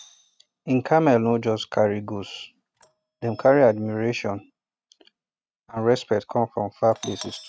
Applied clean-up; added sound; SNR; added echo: neural mask model RNNoise.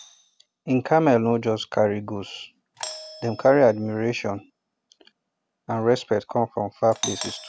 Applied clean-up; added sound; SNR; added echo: none; Doorbell; 17 dB; none.